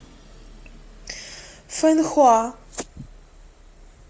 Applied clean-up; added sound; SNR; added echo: none; none; none; none.